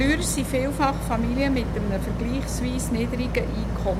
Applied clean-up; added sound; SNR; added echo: none; Boat, Water vehicle; 1 dB; none.